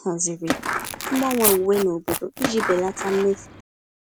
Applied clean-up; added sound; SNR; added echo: none; Tearing + Skateboard; 4 dB; none.